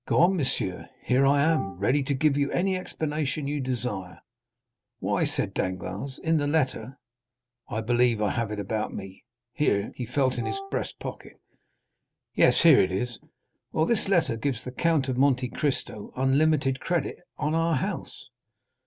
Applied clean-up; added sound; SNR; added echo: none; Wind instrument, woodwind instrument; 10 dB; none.